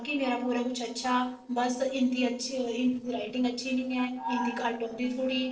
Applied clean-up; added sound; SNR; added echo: neural separator model SepFormer DNS4.